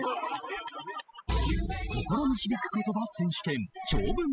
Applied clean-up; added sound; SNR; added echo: classical method spectral subtraction.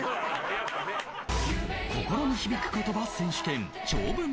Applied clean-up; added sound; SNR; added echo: none; Growling; 12 dB; none.